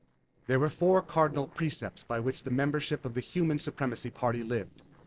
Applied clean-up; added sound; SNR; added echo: neural separator model SepFormer DNS4.